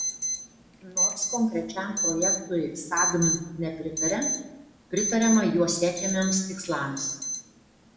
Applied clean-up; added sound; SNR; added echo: none; Alarm; 3 dB; reverberation time 0.9 s.